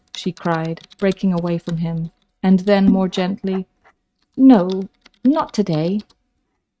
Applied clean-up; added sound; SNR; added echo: neural mask model RNNoise.